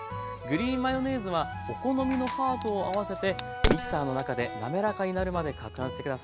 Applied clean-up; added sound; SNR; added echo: none; Crack; 7 dB; none.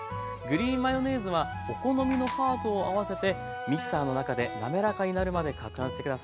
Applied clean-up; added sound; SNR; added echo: none; none; none; none.